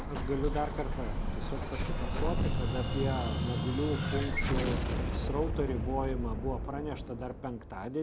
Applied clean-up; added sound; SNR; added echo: none; Explosion; -4 dB; none.